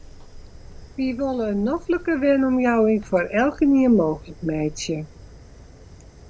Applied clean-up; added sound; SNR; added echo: none; Fire; 19 dB; none.